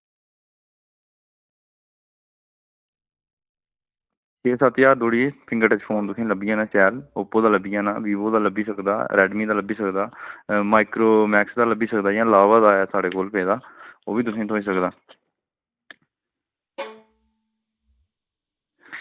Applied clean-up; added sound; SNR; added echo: neural mask model DeepFilterNet 3.